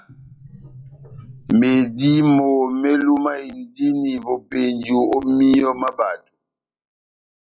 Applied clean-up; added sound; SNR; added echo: classical method log-MMSE.